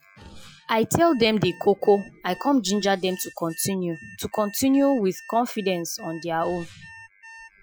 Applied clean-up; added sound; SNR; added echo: classical method Wiener filter.